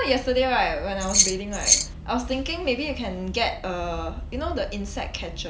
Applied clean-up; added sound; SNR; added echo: none; Keys jangling; -5 dB; none.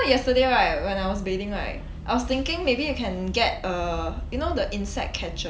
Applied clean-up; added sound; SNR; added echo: none; none; none; none.